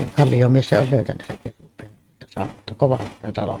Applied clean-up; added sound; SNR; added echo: neural mask model RNNoise.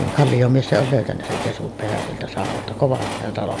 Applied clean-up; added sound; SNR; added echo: none; Train; 9 dB; none.